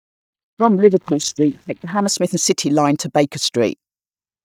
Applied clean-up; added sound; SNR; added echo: neural mask model DeepFilterNet 3.